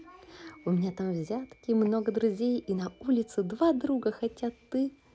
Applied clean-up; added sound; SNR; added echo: none; none; none; none.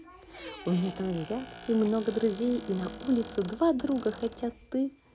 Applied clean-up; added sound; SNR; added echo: none; Squeak; 15 dB; none.